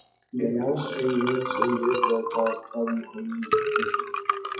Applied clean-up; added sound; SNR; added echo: classical method WPE with log-MMSE.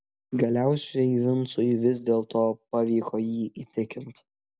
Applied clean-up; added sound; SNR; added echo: none; none; none; none.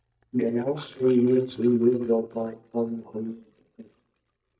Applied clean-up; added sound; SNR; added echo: neural mask model DeepFilterNet 3.